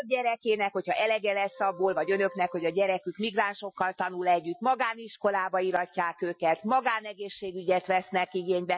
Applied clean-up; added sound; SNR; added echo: classical method Wiener filter.